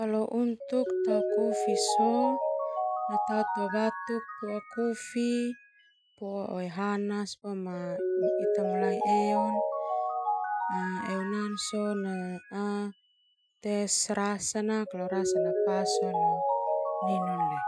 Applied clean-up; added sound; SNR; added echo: classical method Wiener filter.